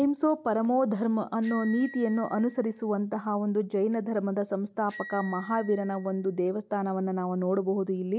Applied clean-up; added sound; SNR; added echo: none; Bicycle bell; 20 dB; none.